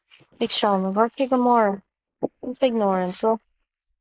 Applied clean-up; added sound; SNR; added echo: neural mask model Resemble Enhance denoiser.